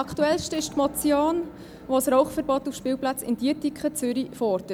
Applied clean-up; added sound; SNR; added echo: none; Motor vehicle (road) / Engine; 18 dB; none.